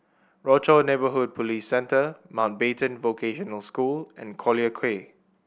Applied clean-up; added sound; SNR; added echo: none; none; none; none.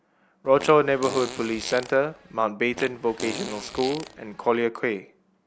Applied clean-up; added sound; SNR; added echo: none; Fart; 13 dB; none.